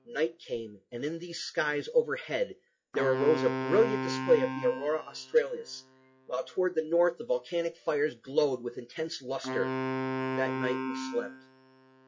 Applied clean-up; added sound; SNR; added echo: classical method log-MMSE.